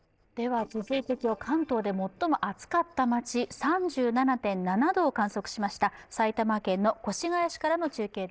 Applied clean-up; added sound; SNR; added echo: neural separator model SepFormer DNS4.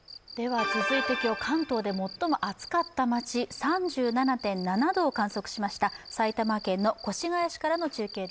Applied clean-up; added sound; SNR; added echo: none; Cricket; 18 dB; none.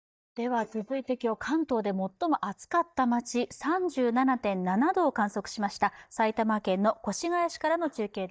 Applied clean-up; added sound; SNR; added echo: neural mask model DeepFilterNet 3.